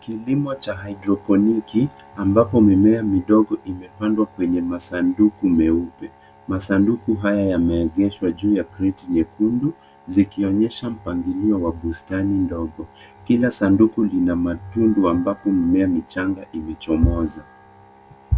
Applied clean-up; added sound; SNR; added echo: none; none; none; none.